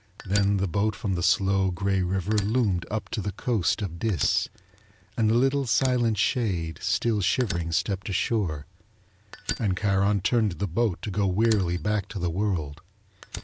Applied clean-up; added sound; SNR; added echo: none; Fire; 17 dB; none.